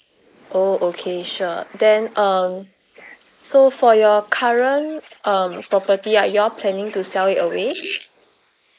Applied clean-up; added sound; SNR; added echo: neural mask model Resemble Enhance denoiser.